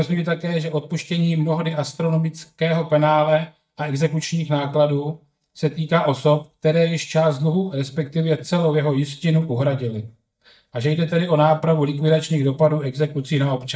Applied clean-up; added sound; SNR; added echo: neural mask model DeepFilterNet 3.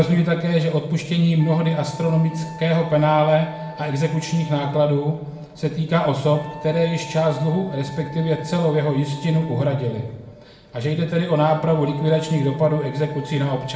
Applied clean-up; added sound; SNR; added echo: none; Wind instrument, woodwind instrument; 19 dB; reverberation time 0.7 s.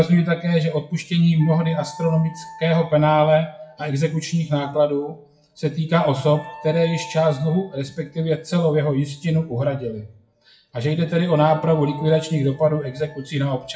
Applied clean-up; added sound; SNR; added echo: classical method WPE with log-MMSE.